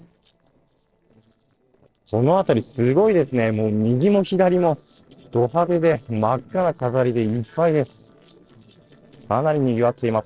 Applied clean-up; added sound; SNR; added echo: neural separator model SepFormer DNS4.